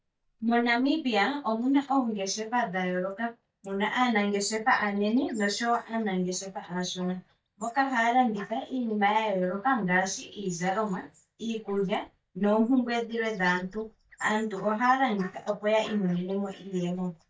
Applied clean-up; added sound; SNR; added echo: neural mask model DeepFilterNet 3.